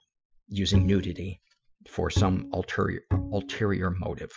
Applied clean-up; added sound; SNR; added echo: classical method Wiener filter.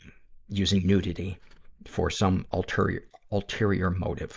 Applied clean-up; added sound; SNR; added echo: neural mask model Resemble Enhance denoiser.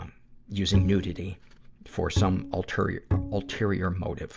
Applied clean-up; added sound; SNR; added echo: none; Bowed string instrument; -1 dB; none.